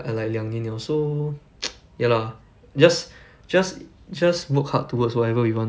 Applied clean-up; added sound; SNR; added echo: none; none; none; none.